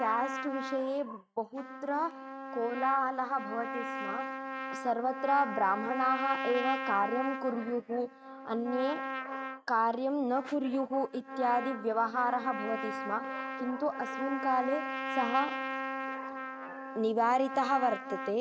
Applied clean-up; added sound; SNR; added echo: neural mask model RNNoise.